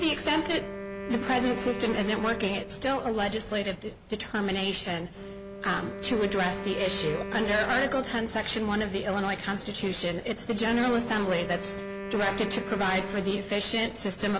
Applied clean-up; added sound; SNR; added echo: none; Wind instrument, woodwind instrument; 11 dB; none.